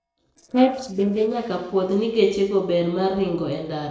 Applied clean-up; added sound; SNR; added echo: neural separator model SepFormer DNS4.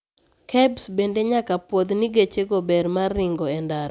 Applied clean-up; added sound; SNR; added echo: none; none; none; none.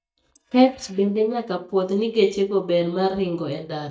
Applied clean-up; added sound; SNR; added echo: neural mask model DeepFilterNet 3.